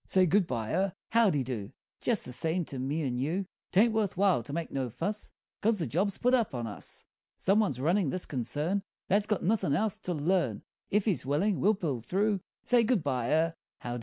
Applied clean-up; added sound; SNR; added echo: none; none; none; none.